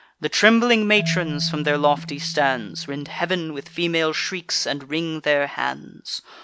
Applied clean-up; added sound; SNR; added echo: none; Marimba, xylophone; 13 dB; none.